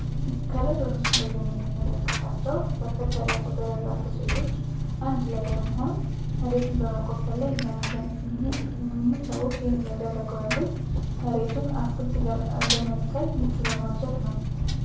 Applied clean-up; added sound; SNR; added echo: none; Engine; -5 dB; reverberation time 0.6 s.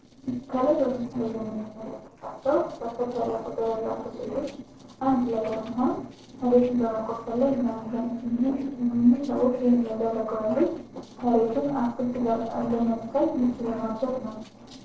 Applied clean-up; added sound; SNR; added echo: neural separator model SepFormer DNS4.